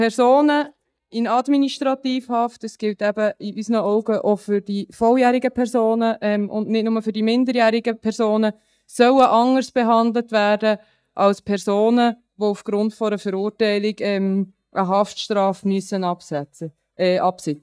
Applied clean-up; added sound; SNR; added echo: neural mask model DeepFilterNet 3.